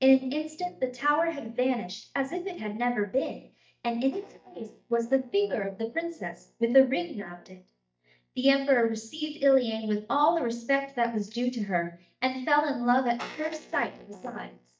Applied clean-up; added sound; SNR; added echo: neural mask model DeepFilterNet 3.